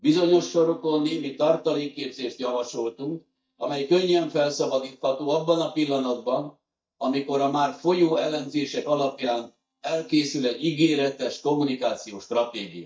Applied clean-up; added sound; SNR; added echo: neural mask model DeepFilterNet 3.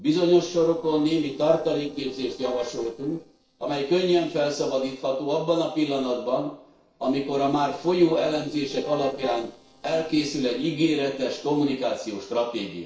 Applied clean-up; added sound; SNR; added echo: neural separator model SepFormer DNS4.